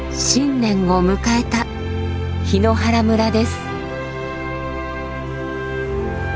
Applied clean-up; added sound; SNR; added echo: none; none; none; none.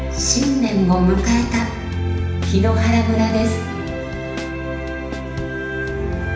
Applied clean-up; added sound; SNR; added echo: none; Drum kit; 17 dB; reverberation time 0.9 s.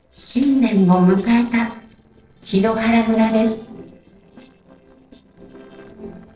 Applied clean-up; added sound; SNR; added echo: neural separator model SepFormer DNS4.